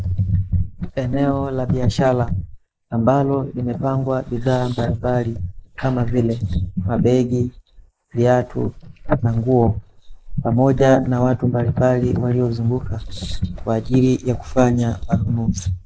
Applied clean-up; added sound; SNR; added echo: neural mask model Resemble Enhance denoiser.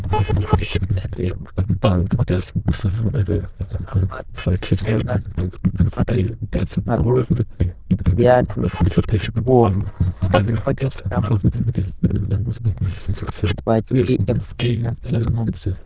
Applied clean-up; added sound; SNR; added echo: neural diffusion model UNIVERSE++.